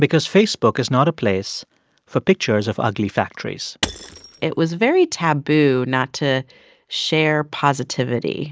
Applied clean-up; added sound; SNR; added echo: none; Shatter / Crushing; 13 dB; none.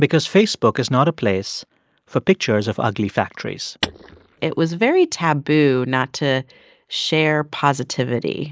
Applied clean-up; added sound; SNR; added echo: neural mask model Resemble Enhance denoiser.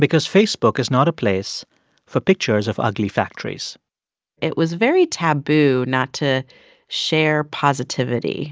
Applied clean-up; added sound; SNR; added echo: none; none; none; none.